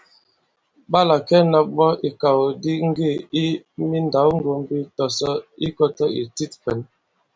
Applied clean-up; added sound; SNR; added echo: none; none; none; none.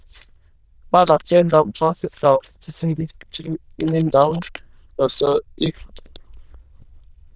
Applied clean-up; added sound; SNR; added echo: neural diffusion model UNIVERSE++.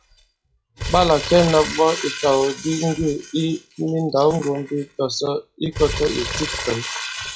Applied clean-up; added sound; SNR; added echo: classical method log-MMSE.